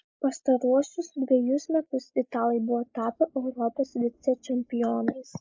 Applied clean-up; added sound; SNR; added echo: neural mask model Resemble Enhance denoiser.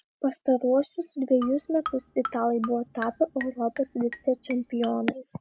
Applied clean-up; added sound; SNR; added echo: none; Marimba, xylophone; 13 dB; none.